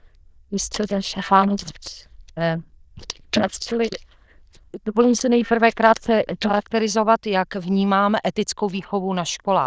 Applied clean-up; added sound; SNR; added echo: neural diffusion model UNIVERSE++.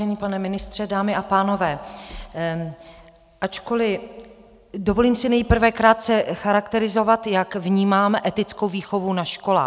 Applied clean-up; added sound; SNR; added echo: none; none; none; none.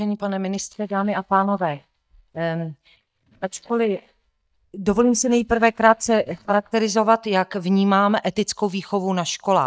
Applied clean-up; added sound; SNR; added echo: neural mask model DeepFilterNet 3.